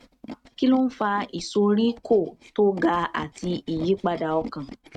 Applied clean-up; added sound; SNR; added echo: neural mask model RNNoise.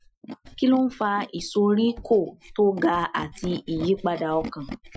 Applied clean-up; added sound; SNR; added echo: classical method Wiener filter.